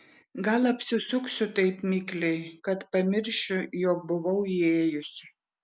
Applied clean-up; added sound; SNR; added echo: none; none; none; none.